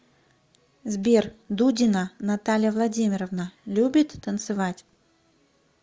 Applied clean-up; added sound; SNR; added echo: none; none; none; none.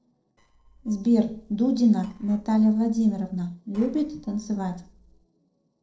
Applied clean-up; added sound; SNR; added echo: neural separator model SepFormer DNS4.